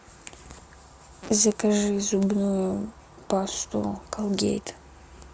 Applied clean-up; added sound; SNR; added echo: none; none; none; none.